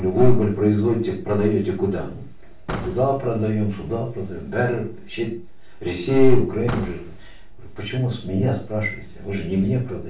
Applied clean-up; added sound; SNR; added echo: none; Slam / Car; 19 dB; reverberation time 0.3 s.